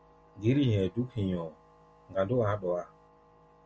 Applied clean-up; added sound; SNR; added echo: none; none; none; none.